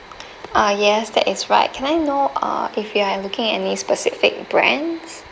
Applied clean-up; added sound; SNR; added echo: none; none; none; none.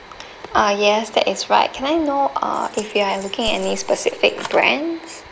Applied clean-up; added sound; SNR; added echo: none; Keys jangling; 14 dB; none.